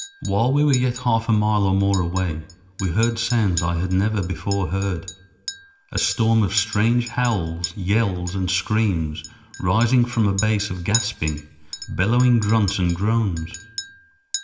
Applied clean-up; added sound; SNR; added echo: none; Chink, clink; 14 dB; reverberation time 0.8 s.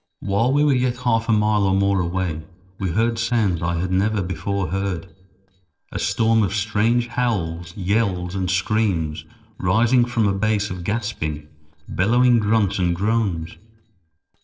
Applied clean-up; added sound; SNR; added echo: neural separator model SepFormer DNS4.